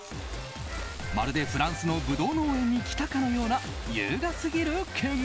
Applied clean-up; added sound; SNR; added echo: none; Crumpling, crinkling; 17 dB; none.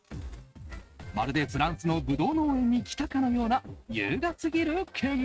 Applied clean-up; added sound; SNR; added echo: neural mask model RNNoise.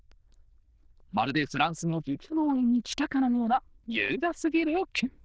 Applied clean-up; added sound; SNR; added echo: neural diffusion model UNIVERSE++.